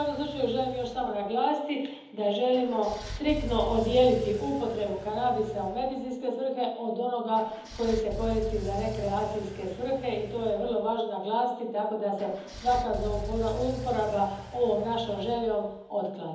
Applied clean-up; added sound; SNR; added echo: none; Engine / Car; 12 dB; reverberation time 1.3 s.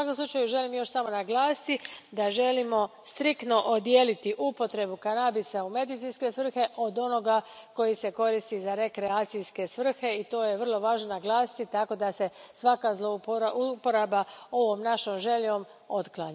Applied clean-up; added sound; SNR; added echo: none; none; none; none.